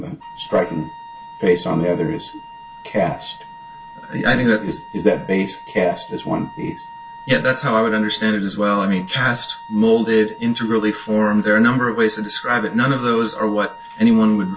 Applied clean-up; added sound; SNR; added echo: none; Wind instrument, woodwind instrument; 18 dB; reverberation time 0.2 s.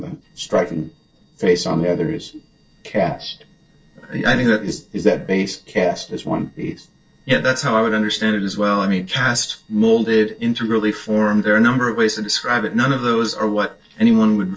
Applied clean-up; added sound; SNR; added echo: neural separator model SepFormer DNS4.